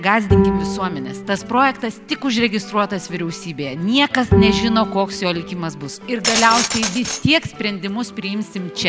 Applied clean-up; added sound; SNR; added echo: none; Glass + Bowed string instrument; 3 dB; none.